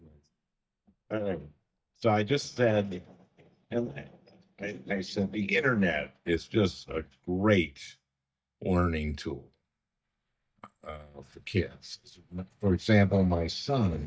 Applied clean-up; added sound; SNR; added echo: neural mask model DeepFilterNet 3.